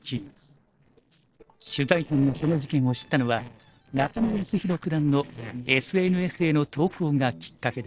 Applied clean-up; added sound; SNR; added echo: neural separator model SepFormer DNS4.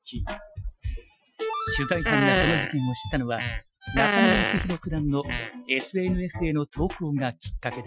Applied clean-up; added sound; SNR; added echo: classical method Wiener filter.